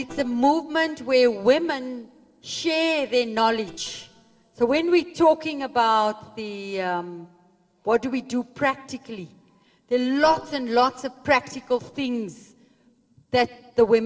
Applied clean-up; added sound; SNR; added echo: neural separator model SepFormer DNS4.